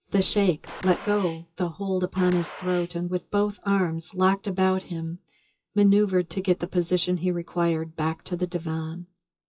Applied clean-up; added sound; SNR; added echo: classical method WPE with log-MMSE.